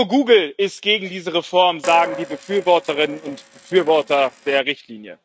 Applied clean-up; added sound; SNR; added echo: neural mask model RNNoise.